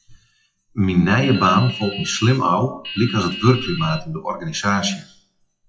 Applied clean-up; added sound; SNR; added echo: classical method WPE with log-MMSE.